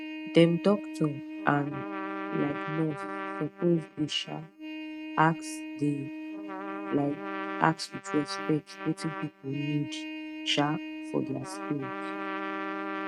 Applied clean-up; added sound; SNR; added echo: neural mask model RNNoise.